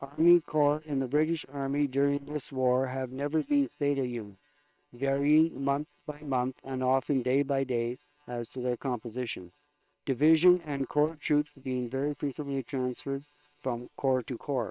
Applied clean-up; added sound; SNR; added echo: neural separator model SepFormer WHAM!.